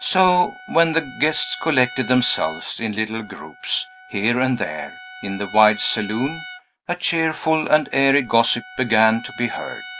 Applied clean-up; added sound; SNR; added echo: none; Trumpet; 17 dB; none.